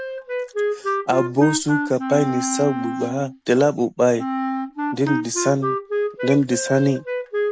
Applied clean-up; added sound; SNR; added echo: none; Wind instrument, woodwind instrument; 4 dB; none.